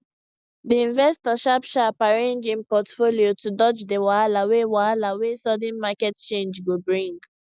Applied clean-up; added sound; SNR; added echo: none; none; none; none.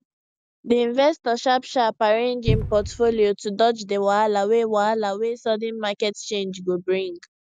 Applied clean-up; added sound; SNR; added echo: none; Cupboard open or close; 3 dB; none.